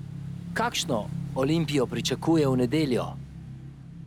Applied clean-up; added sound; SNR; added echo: none; Motorcycle / Engine; 9 dB; none.